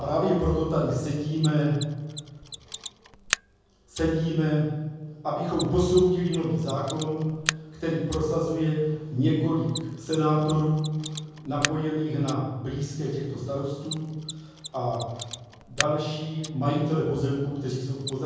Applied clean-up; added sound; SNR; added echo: none; Mechanisms; 13 dB; reverberation time 1.3 s.